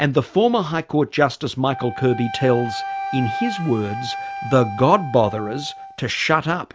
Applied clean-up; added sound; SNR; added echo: none; Wind instrument, woodwind instrument; 11 dB; none.